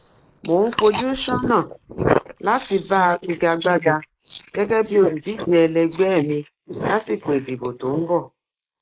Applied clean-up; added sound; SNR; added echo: neural mask model Resemble Enhance denoiser.